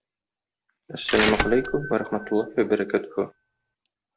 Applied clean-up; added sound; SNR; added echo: none; Bell / Mechanisms; 5 dB; none.